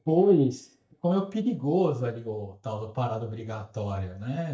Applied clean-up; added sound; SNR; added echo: neural mask model DeepFilterNet 3.